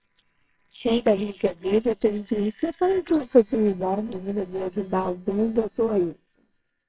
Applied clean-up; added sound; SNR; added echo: neural separator model SepFormer WHAMR!.